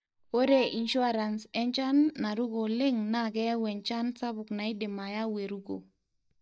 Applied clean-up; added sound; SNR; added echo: neural mask model DeepFilterNet 3.